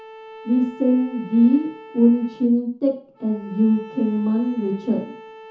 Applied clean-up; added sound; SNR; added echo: none; Bowed string instrument; 20 dB; reverberation time 0.9 s.